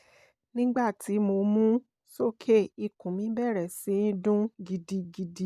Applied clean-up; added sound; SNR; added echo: none; none; none; none.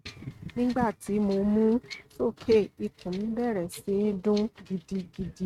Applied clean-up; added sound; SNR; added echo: neural mask model RNNoise.